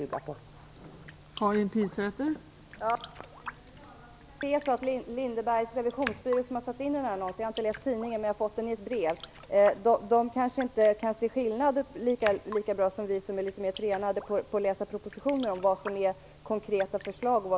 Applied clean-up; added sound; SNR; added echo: none; Raindrop; 18 dB; none.